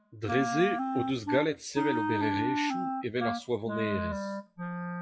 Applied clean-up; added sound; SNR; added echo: classical method WPE with log-MMSE.